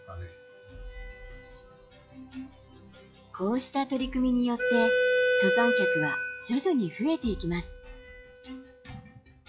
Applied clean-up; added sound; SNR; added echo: classical method log-MMSE.